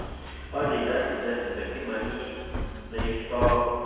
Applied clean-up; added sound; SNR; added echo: none; Hammer; 4 dB; reverberation time 1.9 s.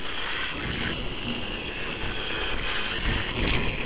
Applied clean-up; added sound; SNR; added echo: neural separator model SepFormer WHAMR!.